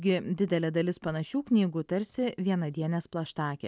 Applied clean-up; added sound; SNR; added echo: none; none; none; none.